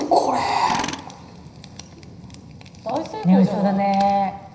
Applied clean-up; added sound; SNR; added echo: none; Tools; 15 dB; reverberation time 0.9 s.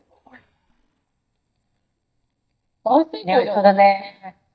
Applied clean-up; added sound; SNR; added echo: neural mask model DeepFilterNet 3.